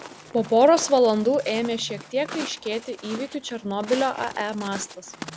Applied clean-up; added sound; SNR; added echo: none; Walk, footsteps; 15 dB; none.